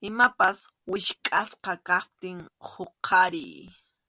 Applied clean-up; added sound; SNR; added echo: none; none; none; none.